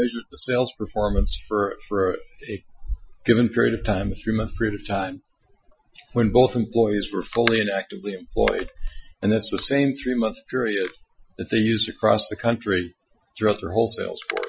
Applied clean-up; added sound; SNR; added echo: classical method Wiener filter.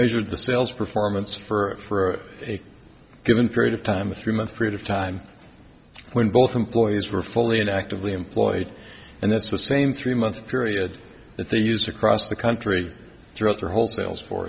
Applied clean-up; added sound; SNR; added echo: none; none; none; none.